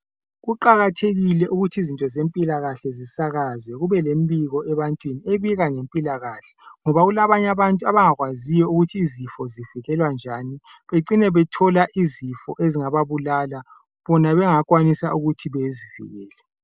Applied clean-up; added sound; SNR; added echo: none; none; none; none.